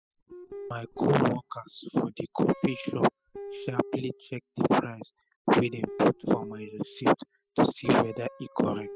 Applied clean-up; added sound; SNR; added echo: classical method spectral subtraction.